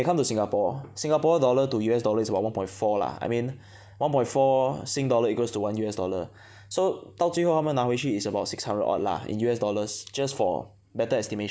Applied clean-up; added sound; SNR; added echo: none; none; none; none.